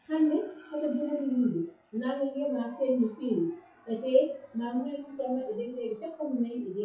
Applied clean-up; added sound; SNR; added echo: classical method WPE with log-MMSE.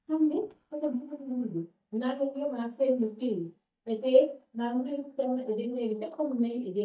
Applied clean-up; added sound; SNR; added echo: neural mask model DeepFilterNet 3.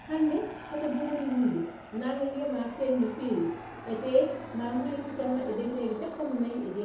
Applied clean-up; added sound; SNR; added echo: none; Aircraft; 14 dB; reverberation time 0.8 s.